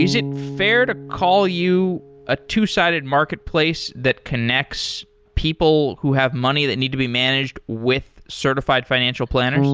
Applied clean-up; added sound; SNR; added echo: none; Bass guitar; 11 dB; none.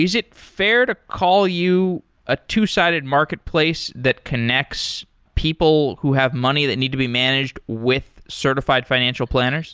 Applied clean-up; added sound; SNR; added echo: none; none; none; none.